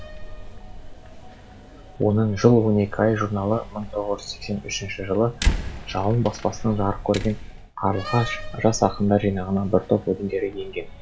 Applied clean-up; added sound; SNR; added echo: none; Slam; 9 dB; none.